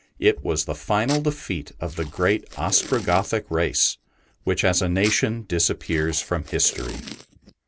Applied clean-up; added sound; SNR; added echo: none; Packing tape, duct tape; 17 dB; none.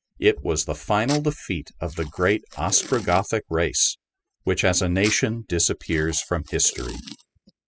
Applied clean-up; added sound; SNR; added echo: classical method spectral subtraction.